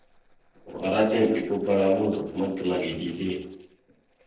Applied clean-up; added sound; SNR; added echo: neural separator model SepFormer DNS4.